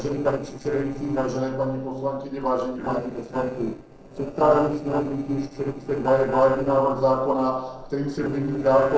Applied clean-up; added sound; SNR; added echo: neural separator model SepFormer DNS4.